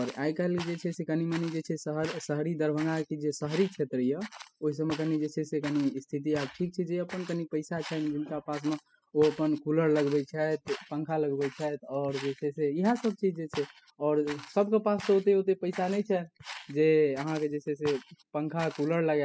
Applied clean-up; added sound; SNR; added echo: classical method spectral subtraction.